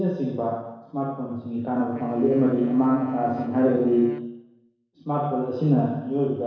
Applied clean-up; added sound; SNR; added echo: neural separator model SepFormer DNS4.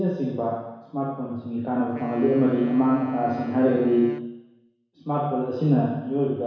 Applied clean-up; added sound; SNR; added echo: none; Wind instrument, woodwind instrument; 16 dB; reverberation time 1.1 s.